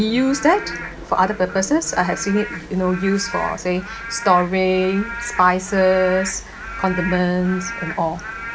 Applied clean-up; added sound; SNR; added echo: none; Rain / Frog; 12 dB; none.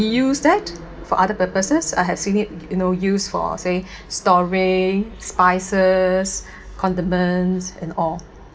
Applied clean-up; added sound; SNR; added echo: none; none; none; none.